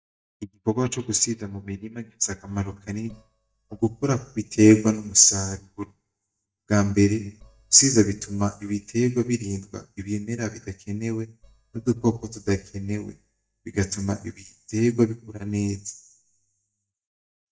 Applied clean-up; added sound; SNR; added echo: neural mask model DeepFilterNet 3.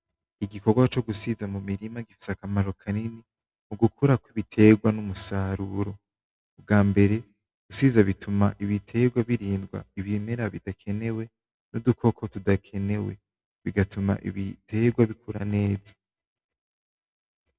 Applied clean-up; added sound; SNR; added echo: none; none; none; none.